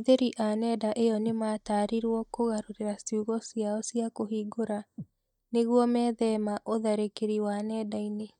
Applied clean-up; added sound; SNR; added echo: neural mask model DeepFilterNet 3.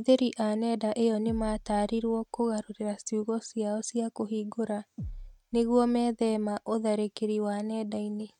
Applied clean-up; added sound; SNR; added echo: neural mask model RNNoise.